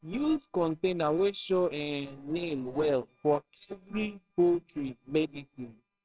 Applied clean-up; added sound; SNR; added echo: neural separator model SepFormer WHAMR!.